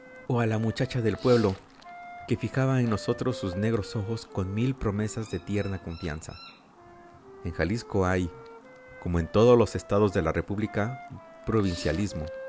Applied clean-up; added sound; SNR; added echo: none; Wind instrument, woodwind instrument + Chirp, tweet; 17 dB; none.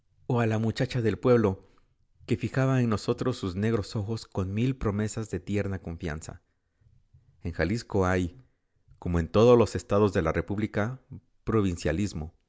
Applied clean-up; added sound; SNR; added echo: none; none; none; none.